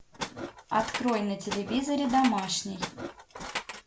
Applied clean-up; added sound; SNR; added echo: none; Tools; 8 dB; none.